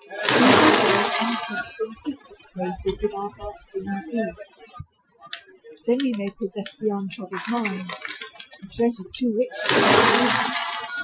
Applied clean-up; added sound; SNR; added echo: classical method Wiener filter.